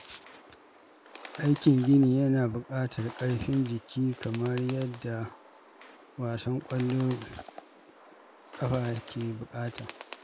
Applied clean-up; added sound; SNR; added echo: none; Bird; 18 dB; none.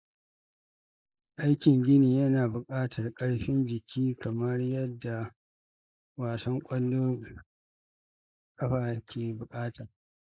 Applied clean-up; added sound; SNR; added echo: neural mask model Resemble Enhance denoiser.